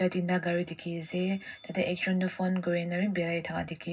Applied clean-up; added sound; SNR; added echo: none; none; none; reverberation time 0.4 s.